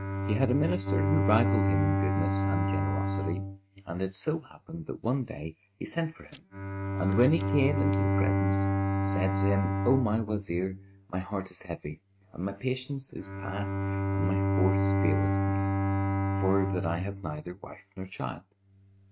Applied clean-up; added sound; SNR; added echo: neural mask model RNNoise.